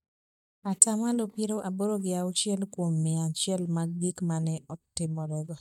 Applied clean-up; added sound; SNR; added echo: neural mask model DeepFilterNet 3.